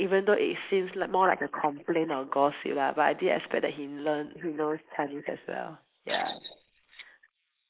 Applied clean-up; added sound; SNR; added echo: neural mask model Resemble Enhance denoiser.